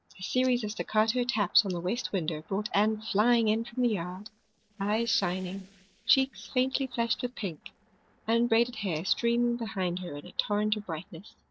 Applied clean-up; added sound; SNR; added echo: neural separator model SepFormer DNS4.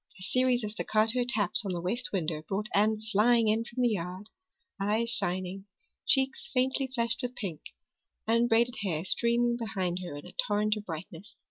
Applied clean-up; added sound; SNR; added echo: none; none; none; none.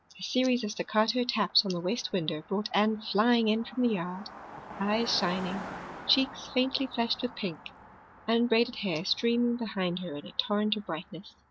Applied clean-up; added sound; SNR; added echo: none; Car passing by; 16 dB; none.